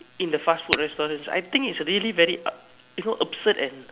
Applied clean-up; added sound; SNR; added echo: none; Tap / Glass; 4 dB; none.